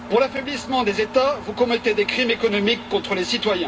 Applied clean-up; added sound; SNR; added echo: none; Engine; 14 dB; reverberation time 0.2 s.